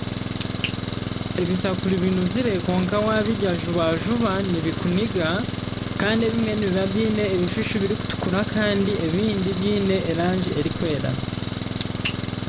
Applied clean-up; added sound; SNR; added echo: none; Engine; 4 dB; none.